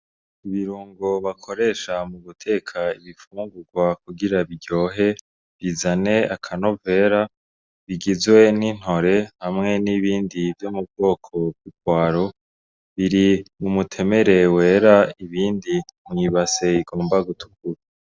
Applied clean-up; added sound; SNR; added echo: none; none; none; none.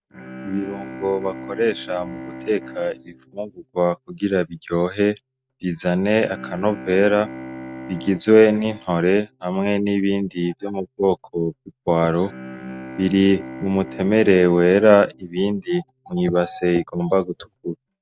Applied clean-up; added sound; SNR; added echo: neural mask model RNNoise.